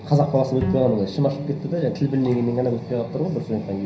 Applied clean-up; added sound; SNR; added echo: none; Bowed string instrument; 12 dB; reverberation time 0.4 s.